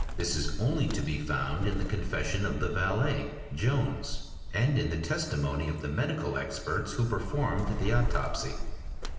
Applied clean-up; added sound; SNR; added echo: none; Bird; 4 dB; reverberation time 1.3 s.